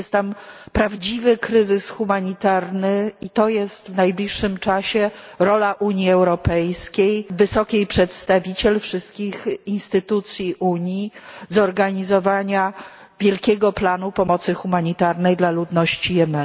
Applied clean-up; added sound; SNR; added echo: none; none; none; none.